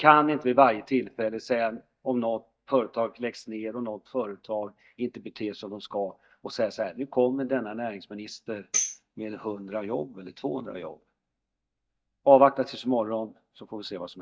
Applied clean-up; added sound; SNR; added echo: neural mask model DeepFilterNet 3.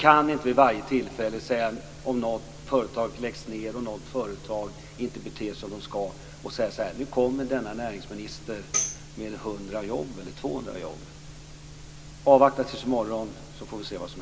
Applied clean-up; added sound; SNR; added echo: none; Tambourine; 7 dB; reverberation time 1.8 s.